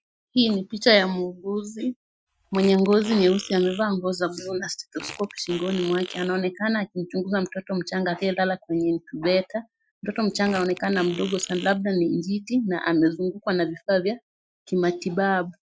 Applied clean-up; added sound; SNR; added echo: classical method Wiener filter.